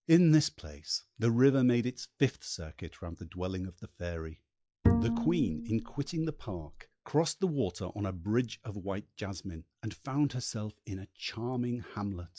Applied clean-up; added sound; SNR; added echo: classical method log-MMSE.